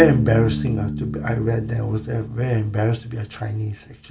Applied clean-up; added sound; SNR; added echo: none; Bass guitar; 7 dB; reverberation time 0.2 s.